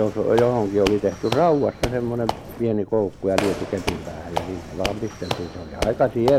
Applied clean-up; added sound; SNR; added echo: none; Squeak / Walk, footsteps; 8 dB; none.